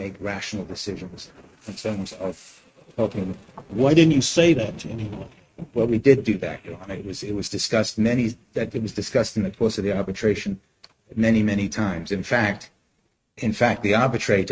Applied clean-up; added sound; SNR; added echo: neural mask model RNNoise.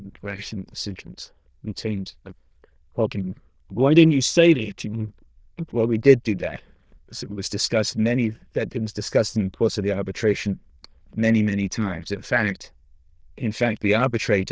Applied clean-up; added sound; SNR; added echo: neural diffusion model UNIVERSE++.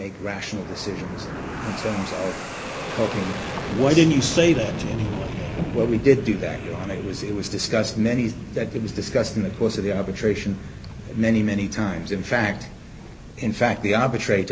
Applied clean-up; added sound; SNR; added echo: none; Fixed-wing aircraft, airplane; 10 dB; none.